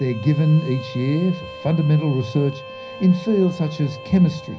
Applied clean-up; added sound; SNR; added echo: none; Bowed string instrument; 16 dB; reverberation time 0.5 s.